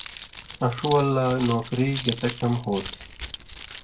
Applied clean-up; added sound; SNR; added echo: none; Keys jangling; 4 dB; reverberation time 0.2 s.